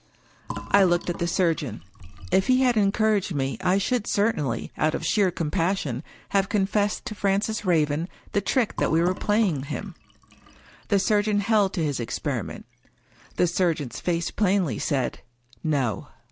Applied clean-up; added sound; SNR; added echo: none; Fill (with liquid); 19 dB; none.